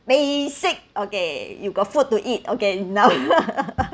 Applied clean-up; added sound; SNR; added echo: none; none; none; none.